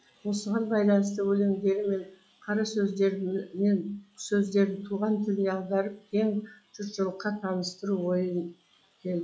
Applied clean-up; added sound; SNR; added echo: classical method log-MMSE.